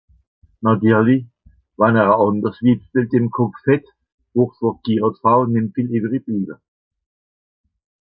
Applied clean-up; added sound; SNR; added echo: none; none; none; none.